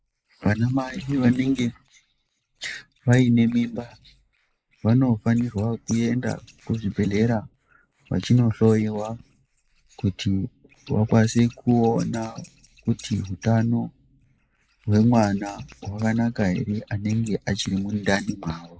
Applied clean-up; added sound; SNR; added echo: neural mask model Resemble Enhance denoiser.